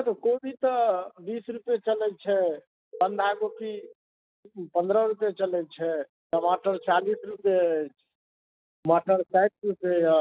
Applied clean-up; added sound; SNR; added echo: neural mask model DeepFilterNet 3.